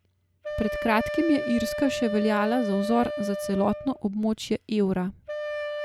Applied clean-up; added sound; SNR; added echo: none; Wind instrument, woodwind instrument; 6 dB; none.